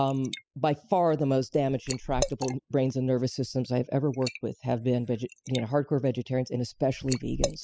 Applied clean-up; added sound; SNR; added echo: classical method spectral subtraction.